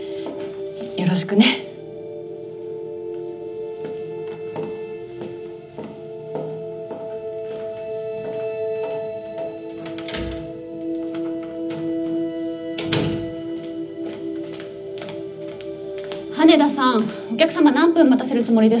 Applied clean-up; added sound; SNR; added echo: none; none; none; reverberation time 0.4 s.